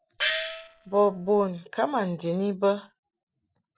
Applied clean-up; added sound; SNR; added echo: neural separator model SepFormer DNS4.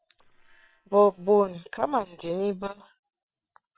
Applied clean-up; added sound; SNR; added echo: neural separator model SepFormer WHAM!.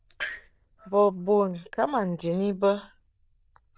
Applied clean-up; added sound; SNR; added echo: neural diffusion model UNIVERSE++.